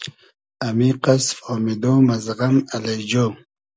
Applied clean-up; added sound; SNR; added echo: none; none; none; none.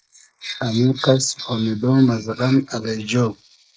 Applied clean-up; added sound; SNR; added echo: neural mask model Resemble Enhance denoiser.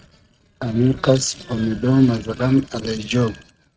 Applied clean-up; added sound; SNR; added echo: neural mask model RNNoise.